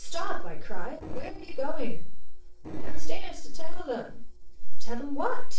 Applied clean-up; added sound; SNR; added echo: neural separator model SepFormer DNS4.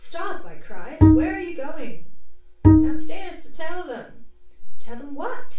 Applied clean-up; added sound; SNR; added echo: none; Bowed string instrument; -3 dB; reverberation time 0.4 s.